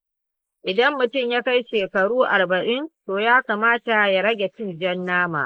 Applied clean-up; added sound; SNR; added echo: neural mask model Resemble Enhance denoiser.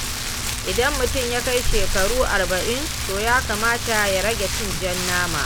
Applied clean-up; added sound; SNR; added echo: none; Rain; 0 dB; none.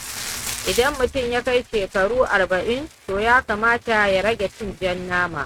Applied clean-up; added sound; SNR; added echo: neural mask model RNNoise.